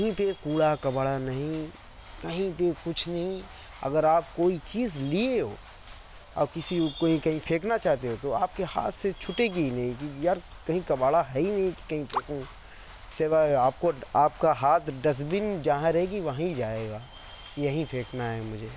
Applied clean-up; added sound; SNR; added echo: none; none; none; none.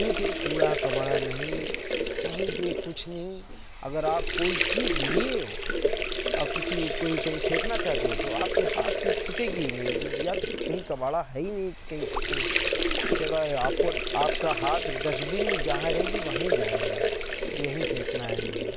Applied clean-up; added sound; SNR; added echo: none; Sink (filling or washing) / Water; -3 dB; none.